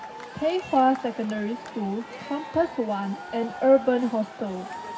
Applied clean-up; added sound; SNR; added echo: none; Crowd / Cheering; 13 dB; reverberation time 0.4 s.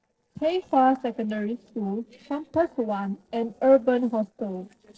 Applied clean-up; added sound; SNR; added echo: neural separator model SepFormer DNS4.